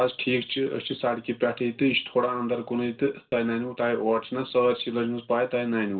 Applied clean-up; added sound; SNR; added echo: none; none; none; reverberation time 0.2 s.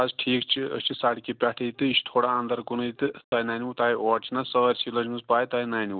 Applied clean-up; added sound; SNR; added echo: none; none; none; none.